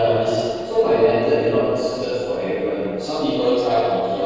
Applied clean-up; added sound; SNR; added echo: neural separator model SepFormer DNS4.